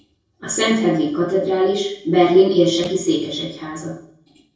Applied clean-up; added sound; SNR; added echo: neural separator model SepFormer DNS4.